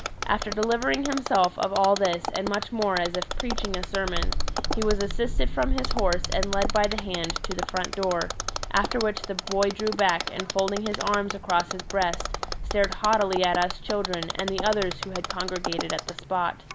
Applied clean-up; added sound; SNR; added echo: none; Wind + Mechanisms; 3 dB; none.